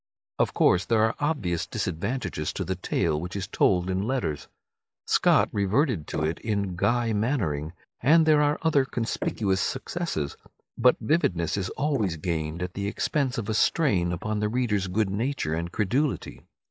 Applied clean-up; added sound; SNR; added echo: neural mask model Resemble Enhance denoiser.